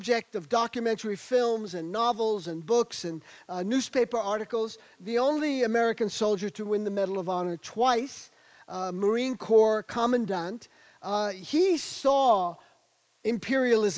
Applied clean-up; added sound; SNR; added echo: neural mask model Resemble Enhance denoiser.